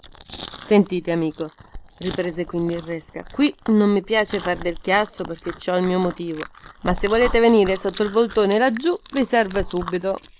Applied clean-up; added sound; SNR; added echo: none; Chewing, mastication; 14 dB; none.